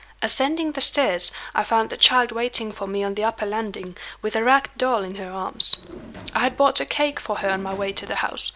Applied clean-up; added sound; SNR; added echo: none; Drawer open or close; 19 dB; none.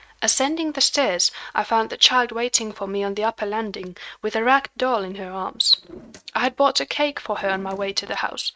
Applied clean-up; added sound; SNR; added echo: neural mask model RNNoise.